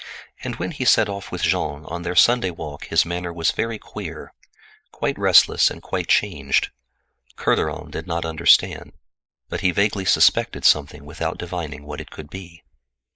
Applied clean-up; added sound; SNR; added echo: neural mask model Resemble Enhance denoiser.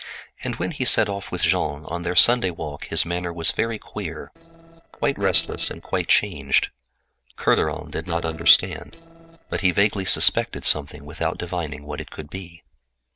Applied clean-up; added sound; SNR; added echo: neural separator model SepFormer DNS4.